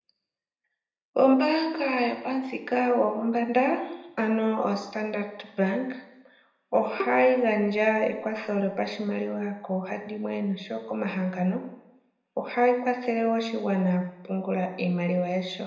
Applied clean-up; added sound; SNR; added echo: none; Bowed string instrument; 13 dB; reverberation time 0.8 s.